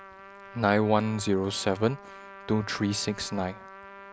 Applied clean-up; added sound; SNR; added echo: none; Trumpet; 17 dB; none.